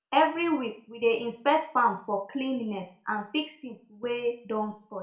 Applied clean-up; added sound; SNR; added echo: none; none; none; reverberation time 0.3 s.